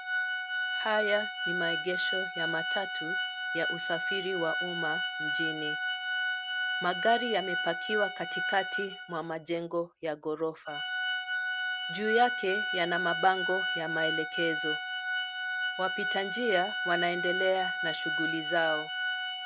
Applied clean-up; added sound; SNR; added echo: none; Organ; 0 dB; none.